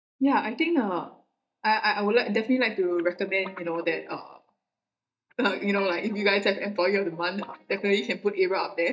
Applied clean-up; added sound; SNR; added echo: neural mask model DeepFilterNet 3.